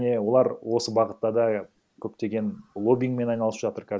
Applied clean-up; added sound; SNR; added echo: none; none; none; none.